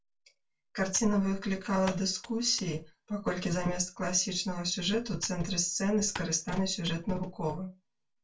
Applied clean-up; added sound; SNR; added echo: none; Computer keyboard; 20 dB; reverberation time 0.2 s.